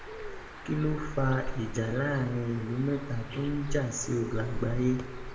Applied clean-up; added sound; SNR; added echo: none; Bird; 6 dB; reverberation time 1.0 s.